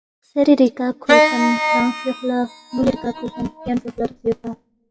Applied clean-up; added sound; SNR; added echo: classical method WPE with log-MMSE.